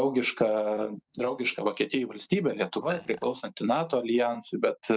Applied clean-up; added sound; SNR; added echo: neural mask model DeepFilterNet 3.